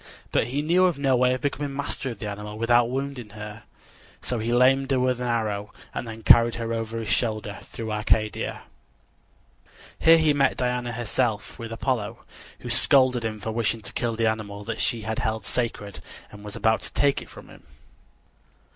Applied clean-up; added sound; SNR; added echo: none; none; none; none.